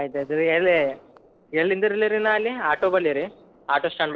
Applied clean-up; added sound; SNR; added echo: neural separator model SepFormer DNS4.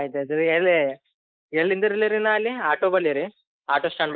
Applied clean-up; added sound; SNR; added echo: neural mask model Resemble Enhance denoiser.